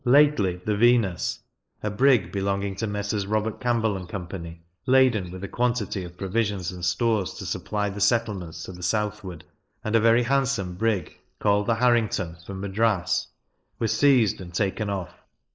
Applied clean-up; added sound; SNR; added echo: neural mask model Resemble Enhance denoiser.